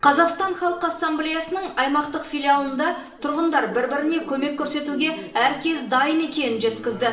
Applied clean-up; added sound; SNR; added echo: none; none; none; reverberation time 0.8 s.